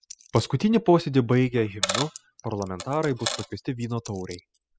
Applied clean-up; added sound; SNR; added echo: classical method spectral subtraction.